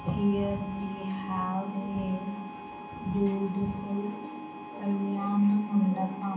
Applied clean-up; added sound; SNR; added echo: none; Harmonica; 14 dB; reverberation time 0.6 s.